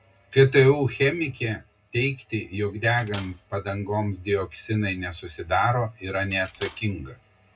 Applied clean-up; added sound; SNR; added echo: none; Cutlery, silverware; 16 dB; reverberation time 0.2 s.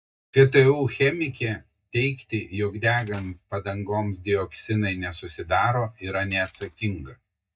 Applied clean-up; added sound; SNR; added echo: neural mask model DeepFilterNet 3.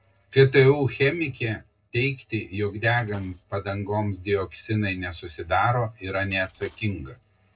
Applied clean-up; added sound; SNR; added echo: neural separator model SepFormer DNS4.